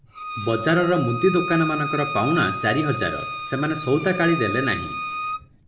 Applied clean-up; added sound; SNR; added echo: none; Bowed string instrument; 7 dB; reverberation time 0.7 s.